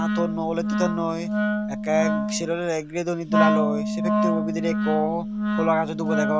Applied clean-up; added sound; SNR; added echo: none; Wind instrument, woodwind instrument; -2 dB; none.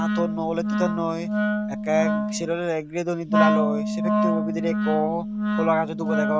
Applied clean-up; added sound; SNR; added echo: neural mask model RNNoise.